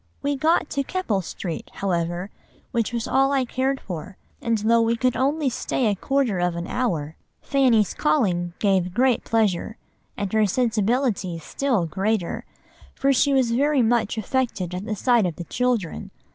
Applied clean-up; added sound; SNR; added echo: none; none; none; none.